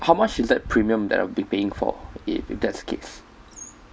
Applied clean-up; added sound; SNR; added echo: none; Bird; 17 dB; none.